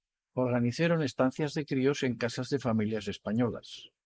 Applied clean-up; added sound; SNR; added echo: neural mask model Resemble Enhance denoiser.